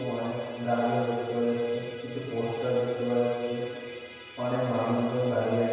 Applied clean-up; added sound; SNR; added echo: none; Musical instrument; 17 dB; reverberation time 1.9 s.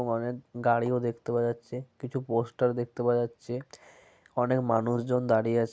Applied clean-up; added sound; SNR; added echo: none; none; none; none.